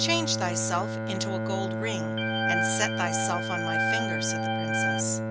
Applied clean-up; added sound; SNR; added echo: none; Bowed string instrument + Organ; -4 dB; none.